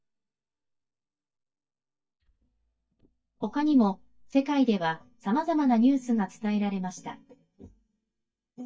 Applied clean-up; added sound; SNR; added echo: neural mask model DeepFilterNet 3.